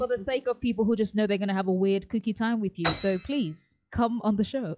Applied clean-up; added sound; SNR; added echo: classical method log-MMSE.